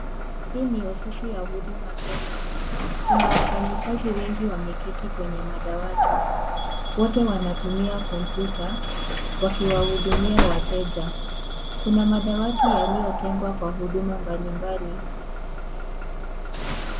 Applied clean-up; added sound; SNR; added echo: none; Animal + Bus / Alarm; -3 dB; none.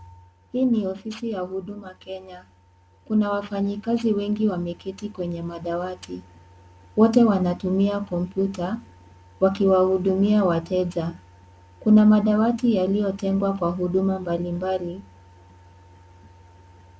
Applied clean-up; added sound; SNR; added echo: none; none; none; none.